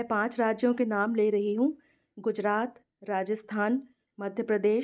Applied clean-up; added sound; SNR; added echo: none; none; none; none.